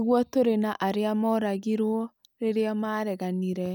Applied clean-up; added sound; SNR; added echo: none; none; none; none.